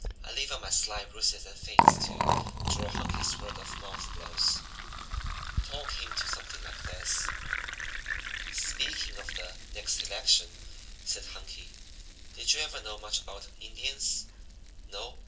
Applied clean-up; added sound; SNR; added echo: none; Liquid; -2 dB; reverberation time 0.2 s.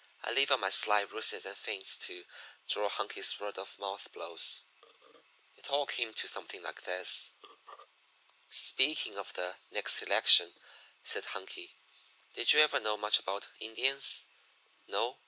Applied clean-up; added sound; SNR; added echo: none; none; none; none.